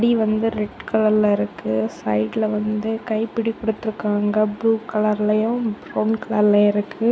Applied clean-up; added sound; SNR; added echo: none; none; none; none.